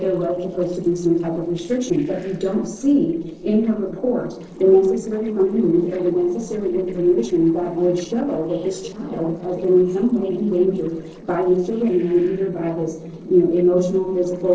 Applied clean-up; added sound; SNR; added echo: neural separator model SepFormer DNS4.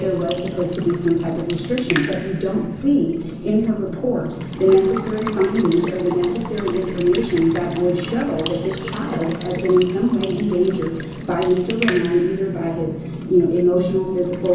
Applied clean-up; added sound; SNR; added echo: none; Water tap, faucet / Water / Liquid; 13 dB; reverberation time 0.9 s.